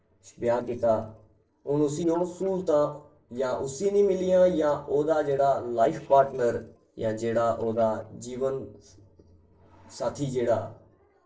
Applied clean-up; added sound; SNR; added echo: neural separator model SepFormer DNS4.